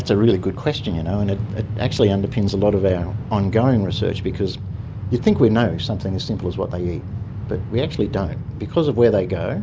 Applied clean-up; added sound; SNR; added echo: none; Train; 7 dB; none.